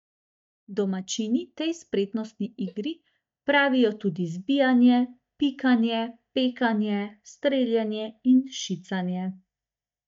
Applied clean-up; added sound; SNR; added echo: neural mask model DeepFilterNet 3.